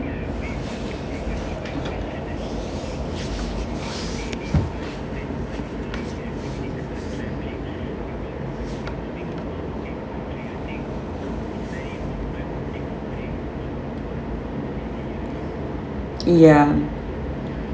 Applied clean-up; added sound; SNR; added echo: none; none; none; none.